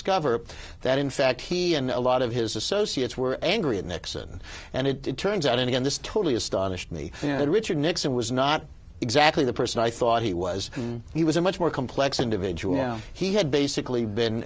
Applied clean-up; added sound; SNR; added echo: none; none; none; none.